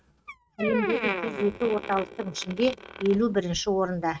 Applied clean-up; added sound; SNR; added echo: neural mask model RNNoise.